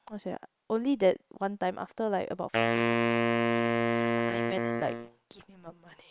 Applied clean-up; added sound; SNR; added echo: neural separator model SepFormer WHAM!.